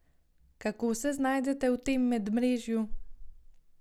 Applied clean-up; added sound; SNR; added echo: none; none; none; none.